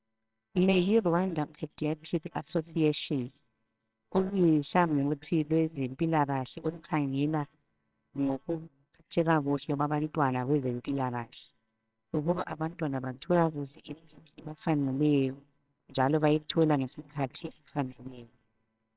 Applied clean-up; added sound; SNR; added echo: neural separator model SepFormer WHAMR!.